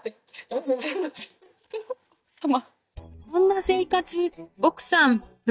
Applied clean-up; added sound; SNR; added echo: neural mask model DeepFilterNet 3.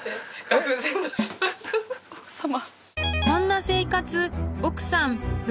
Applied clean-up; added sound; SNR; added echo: none; Snare drum; 10 dB; none.